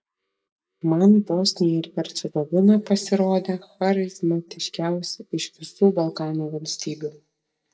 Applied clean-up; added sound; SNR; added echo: neural mask model DeepFilterNet 3.